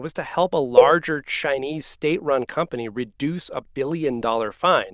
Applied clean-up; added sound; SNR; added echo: neural diffusion model UNIVERSE++.